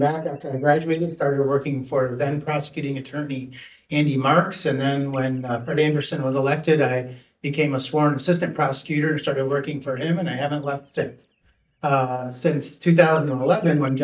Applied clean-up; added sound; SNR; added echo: neural mask model DeepFilterNet 3.